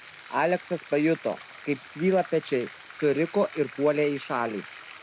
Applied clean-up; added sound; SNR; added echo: none; Bathtub (filling or washing); 18 dB; none.